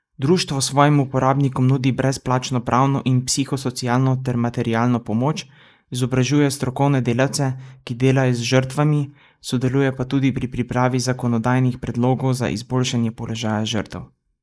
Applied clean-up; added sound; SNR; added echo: neural mask model Resemble Enhance denoiser.